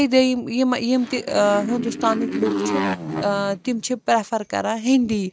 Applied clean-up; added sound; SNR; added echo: neural mask model RNNoise.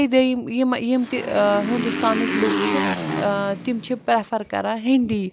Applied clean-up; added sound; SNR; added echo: none; Motorcycle; 5 dB; none.